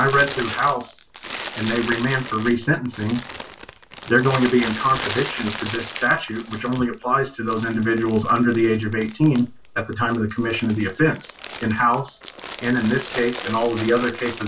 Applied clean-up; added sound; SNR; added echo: none; Crumpling, crinkling; 13 dB; reverberation time 0.1 s.